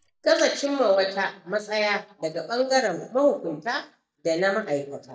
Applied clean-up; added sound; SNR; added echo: neural mask model DeepFilterNet 3.